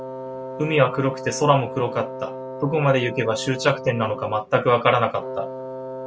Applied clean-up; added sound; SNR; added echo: none; Wind instrument, woodwind instrument; 11 dB; none.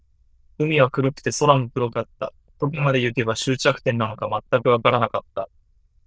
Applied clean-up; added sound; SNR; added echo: neural diffusion model UNIVERSE++.